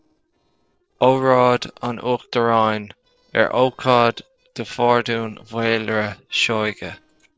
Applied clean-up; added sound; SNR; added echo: neural separator model SepFormer DNS4.